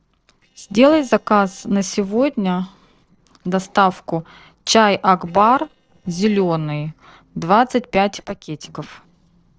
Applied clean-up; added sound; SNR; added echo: neural separator model SepFormer DNS4.